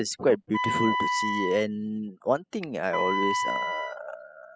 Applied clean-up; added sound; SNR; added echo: classical method spectral subtraction.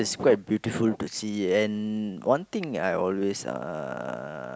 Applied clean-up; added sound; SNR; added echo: none; none; none; none.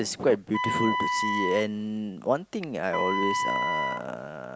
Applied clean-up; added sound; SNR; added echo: none; Wind instrument, woodwind instrument; 1 dB; none.